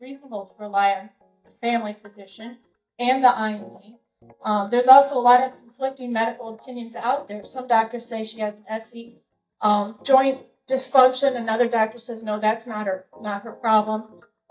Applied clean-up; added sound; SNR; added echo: neural mask model DeepFilterNet 3.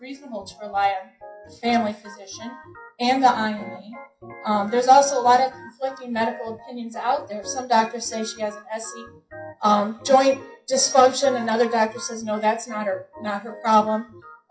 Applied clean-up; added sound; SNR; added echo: classical method WPE with log-MMSE.